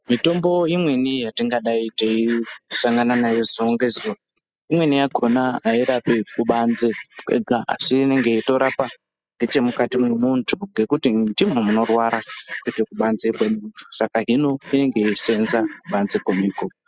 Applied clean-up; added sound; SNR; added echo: classical method spectral subtraction.